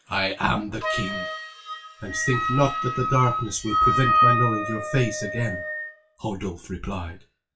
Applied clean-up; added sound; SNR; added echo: classical method WPE with log-MMSE.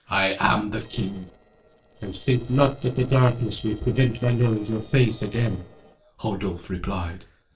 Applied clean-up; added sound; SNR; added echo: neural separator model SepFormer DNS4.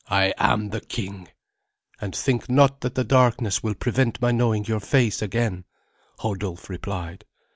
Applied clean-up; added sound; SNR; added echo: none; none; none; none.